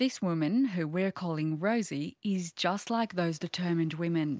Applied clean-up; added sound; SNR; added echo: none; none; none; none.